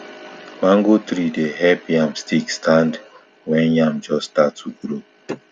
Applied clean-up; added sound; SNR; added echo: none; none; none; none.